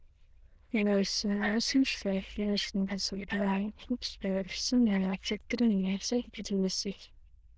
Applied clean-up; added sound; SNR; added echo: neural diffusion model UNIVERSE++.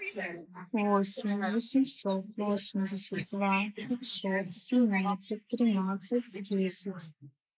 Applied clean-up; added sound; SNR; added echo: neural mask model Resemble Enhance denoiser.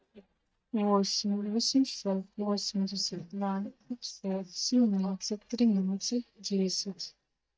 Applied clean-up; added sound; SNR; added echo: neural mask model DeepFilterNet 3.